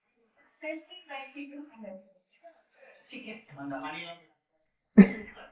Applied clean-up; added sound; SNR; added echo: neural mask model Resemble Enhance denoiser.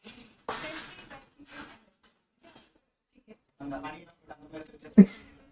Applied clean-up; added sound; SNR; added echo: neural mask model RNNoise.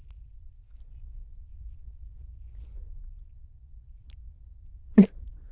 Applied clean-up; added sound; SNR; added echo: neural diffusion model UNIVERSE++.